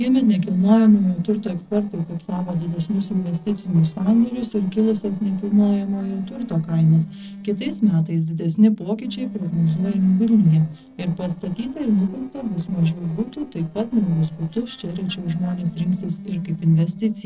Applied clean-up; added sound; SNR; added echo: neural separator model SepFormer DNS4.